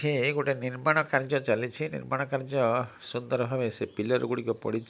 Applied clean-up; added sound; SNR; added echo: none; none; none; none.